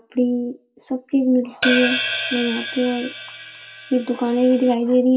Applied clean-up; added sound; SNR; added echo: none; Hi-hat; 6 dB; reverberation time 0.2 s.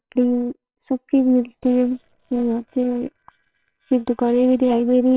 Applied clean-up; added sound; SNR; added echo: neural separator model SepFormer WHAMR!.